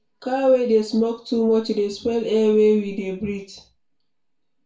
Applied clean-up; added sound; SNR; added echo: none; none; none; reverberation time 0.3 s.